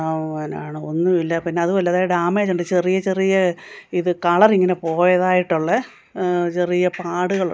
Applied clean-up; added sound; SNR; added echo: none; none; none; none.